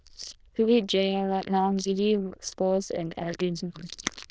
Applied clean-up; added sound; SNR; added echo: neural diffusion model UNIVERSE++.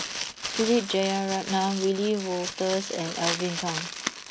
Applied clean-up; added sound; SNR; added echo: none; Crumpling, crinkling; 6 dB; none.